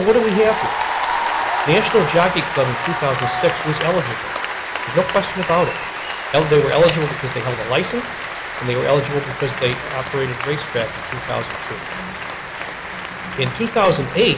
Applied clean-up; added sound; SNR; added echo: none; Applause / Cheering; 5 dB; none.